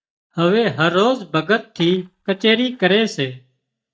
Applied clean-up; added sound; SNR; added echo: neural mask model DeepFilterNet 3.